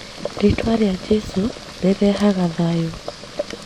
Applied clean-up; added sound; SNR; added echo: none; Boiling; 12 dB; none.